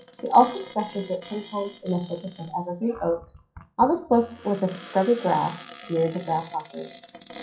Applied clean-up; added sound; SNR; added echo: classical method WPE with log-MMSE.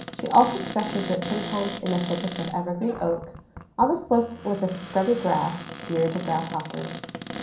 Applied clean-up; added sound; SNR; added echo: none; Cupboard open or close; 10 dB; reverberation time 0.6 s.